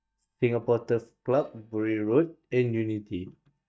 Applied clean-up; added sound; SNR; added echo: neural mask model DeepFilterNet 3.